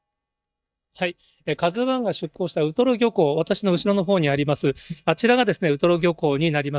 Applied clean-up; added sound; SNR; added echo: neural mask model DeepFilterNet 3.